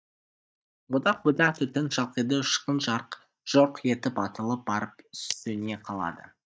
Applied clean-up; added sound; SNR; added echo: neural mask model DeepFilterNet 3.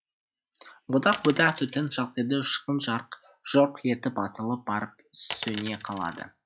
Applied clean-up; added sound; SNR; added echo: classical method log-MMSE.